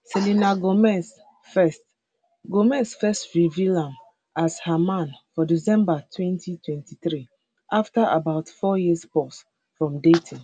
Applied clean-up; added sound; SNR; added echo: none; none; none; none.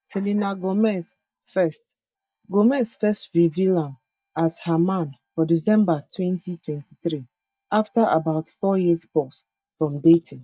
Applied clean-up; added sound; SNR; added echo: neural mask model DeepFilterNet 3.